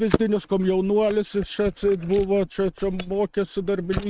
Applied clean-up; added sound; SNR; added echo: neural mask model RNNoise.